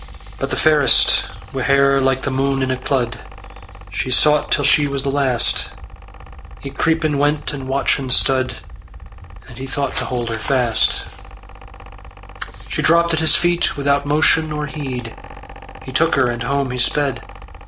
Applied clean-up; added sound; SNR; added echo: none; Mechanical fan; 14 dB; none.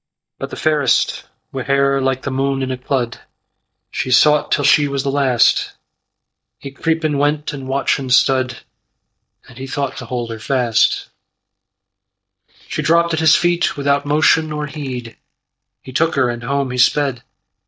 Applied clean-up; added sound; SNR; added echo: neural mask model DeepFilterNet 3.